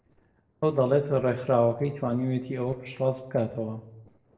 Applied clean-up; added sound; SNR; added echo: neural separator model SepFormer DNS4.